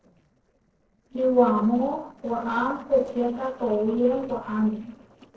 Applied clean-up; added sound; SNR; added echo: neural separator model SepFormer DNS4.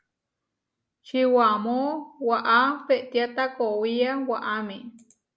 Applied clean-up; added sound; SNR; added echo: none; none; none; none.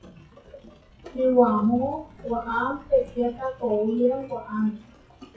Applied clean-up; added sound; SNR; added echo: classical method WPE with log-MMSE.